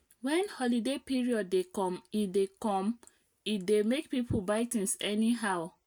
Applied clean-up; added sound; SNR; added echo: none; none; none; none.